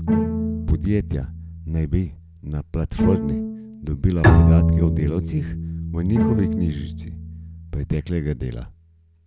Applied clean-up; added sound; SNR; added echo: none; Bowed string instrument + Bowed string instrument; -2 dB; none.